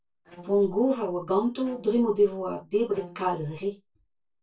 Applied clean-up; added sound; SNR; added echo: neural separator model SepFormer DNS4.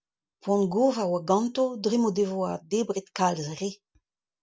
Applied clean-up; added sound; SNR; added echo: none; none; none; none.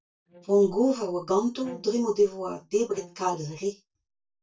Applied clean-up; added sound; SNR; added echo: neural mask model DeepFilterNet 3.